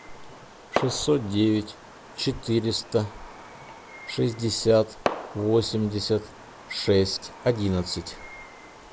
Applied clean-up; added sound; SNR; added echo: none; Fireworks; 11 dB; none.